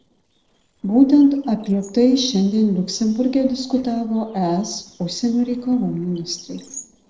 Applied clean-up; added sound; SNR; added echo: neural separator model SepFormer DNS4.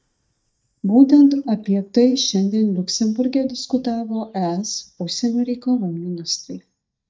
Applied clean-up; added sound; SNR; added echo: neural mask model DeepFilterNet 3.